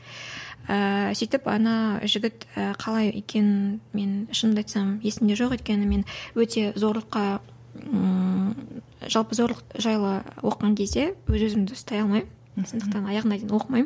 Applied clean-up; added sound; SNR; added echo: none; none; none; none.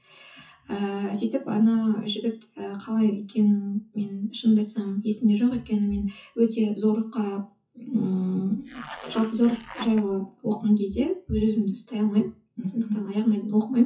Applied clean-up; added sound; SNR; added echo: classical method WPE with log-MMSE.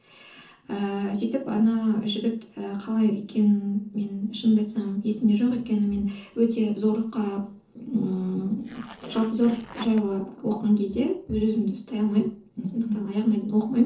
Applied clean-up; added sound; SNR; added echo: neural separator model SepFormer DNS4.